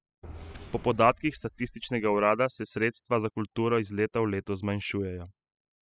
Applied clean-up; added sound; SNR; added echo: classical method spectral subtraction.